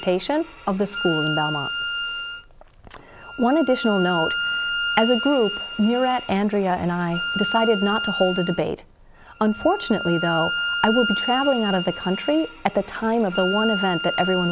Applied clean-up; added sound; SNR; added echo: none; Bowed string instrument; 6 dB; none.